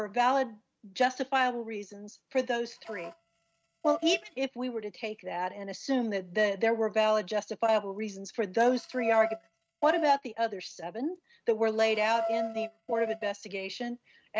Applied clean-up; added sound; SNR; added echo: neural mask model RNNoise.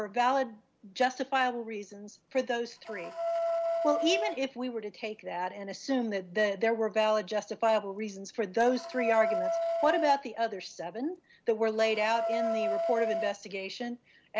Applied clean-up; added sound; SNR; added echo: none; Wind instrument, woodwind instrument; 2 dB; none.